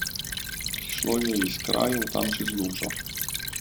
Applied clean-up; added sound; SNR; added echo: none; Stream / Trickle, dribble; 2 dB; none.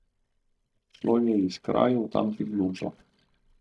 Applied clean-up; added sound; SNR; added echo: neural mask model DeepFilterNet 3.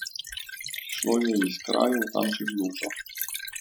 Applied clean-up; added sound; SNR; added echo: classical method Wiener filter.